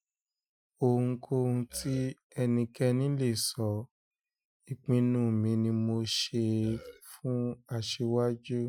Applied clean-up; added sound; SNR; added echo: classical method Wiener filter.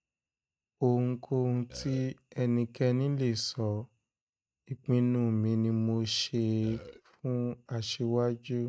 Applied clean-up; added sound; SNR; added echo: neural mask model RNNoise.